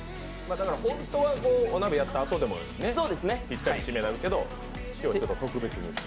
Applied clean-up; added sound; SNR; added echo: none; none; none; none.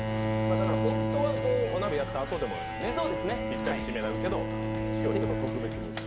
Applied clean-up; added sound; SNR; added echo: none; Bowed string instrument; -2 dB; none.